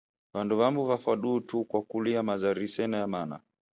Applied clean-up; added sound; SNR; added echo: none; none; none; none.